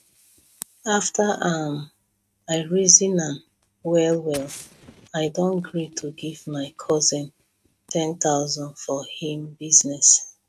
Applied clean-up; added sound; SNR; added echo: neural mask model RNNoise.